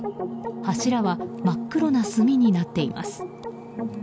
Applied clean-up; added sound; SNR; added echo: none; none; none; none.